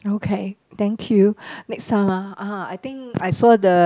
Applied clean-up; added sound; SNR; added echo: none; none; none; none.